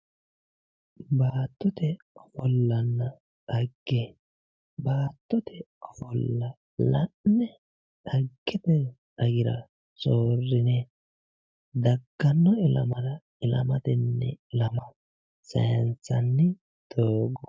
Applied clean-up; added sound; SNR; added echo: none; none; none; none.